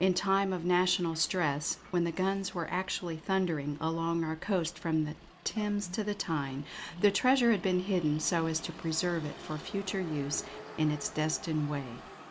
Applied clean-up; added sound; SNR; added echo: none; Motor vehicle (road); 18 dB; none.